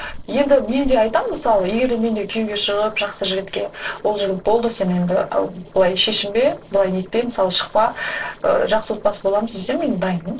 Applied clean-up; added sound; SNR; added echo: neural separator model SepFormer DNS4.